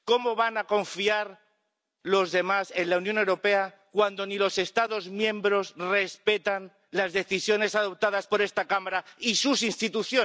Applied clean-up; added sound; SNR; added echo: none; none; none; none.